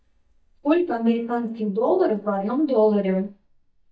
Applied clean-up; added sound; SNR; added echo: neural mask model DeepFilterNet 3.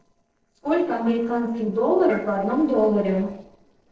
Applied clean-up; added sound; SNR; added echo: neural separator model SepFormer DNS4.